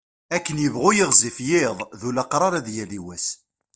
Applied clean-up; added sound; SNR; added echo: neural mask model DeepFilterNet 3.